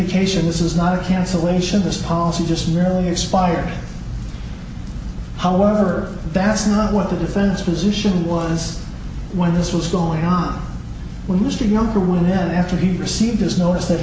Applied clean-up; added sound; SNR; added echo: none; none; none; none.